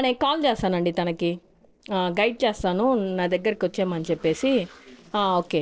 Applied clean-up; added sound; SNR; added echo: neural separator model SepFormer DNS4.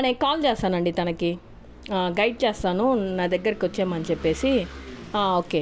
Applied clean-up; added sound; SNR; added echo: none; Engine / Vehicle; 17 dB; none.